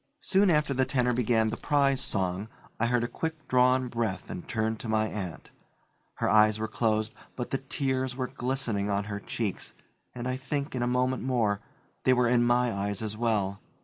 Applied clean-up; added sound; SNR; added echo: none; Keys jangling; 16 dB; none.